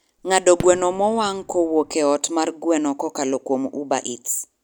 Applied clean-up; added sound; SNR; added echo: none; Fireworks; 16 dB; none.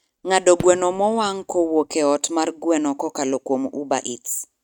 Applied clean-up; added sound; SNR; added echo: neural mask model RNNoise.